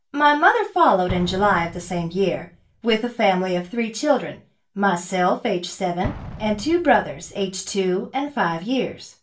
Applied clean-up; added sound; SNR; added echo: none; Explosion; 18 dB; reverberation time 0.3 s.